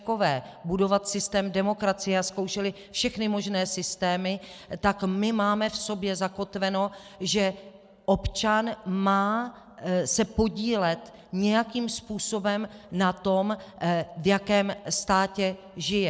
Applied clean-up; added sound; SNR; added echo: none; none; none; none.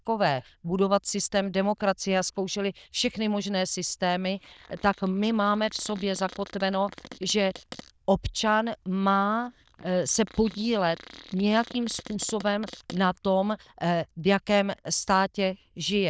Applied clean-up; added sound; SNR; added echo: neural diffusion model UNIVERSE++.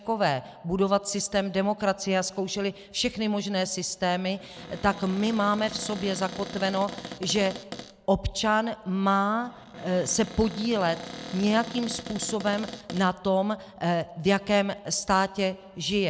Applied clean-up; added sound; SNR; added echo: none; Cupboard open or close; 13 dB; none.